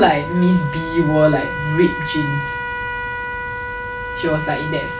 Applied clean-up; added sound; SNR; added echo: none; Trumpet; 6 dB; none.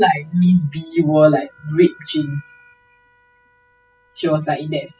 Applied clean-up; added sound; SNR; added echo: classical method spectral subtraction.